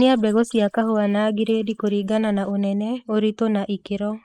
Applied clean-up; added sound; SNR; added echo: neural mask model Resemble Enhance denoiser.